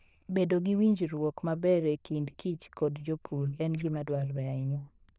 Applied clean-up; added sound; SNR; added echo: neural diffusion model UNIVERSE++.